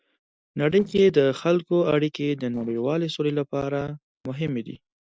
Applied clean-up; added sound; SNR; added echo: neural separator model SepFormer DNS4.